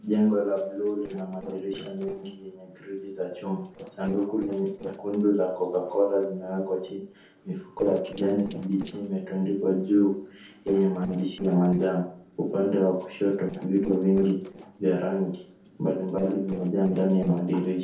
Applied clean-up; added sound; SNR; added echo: neural separator model SepFormer DNS4.